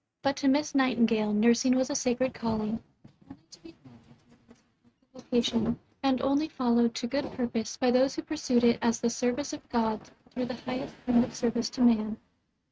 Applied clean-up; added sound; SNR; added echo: neural mask model RNNoise.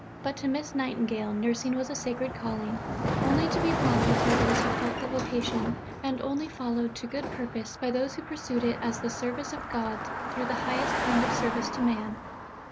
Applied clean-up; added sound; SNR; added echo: none; Car passing by; 1 dB; none.